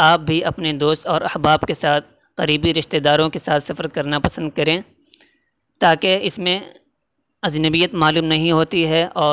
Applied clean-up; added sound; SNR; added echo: none; none; none; none.